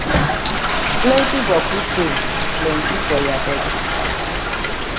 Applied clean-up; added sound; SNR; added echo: none; Toilet flush + Rain; -4 dB; none.